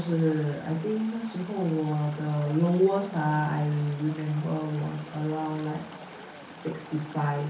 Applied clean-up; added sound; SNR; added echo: none; Chatter / Stream; 16 dB; reverberation time 0.6 s.